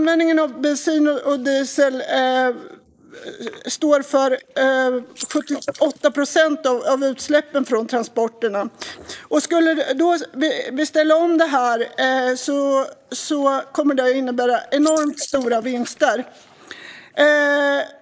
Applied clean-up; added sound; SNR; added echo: neural mask model Resemble Enhance denoiser.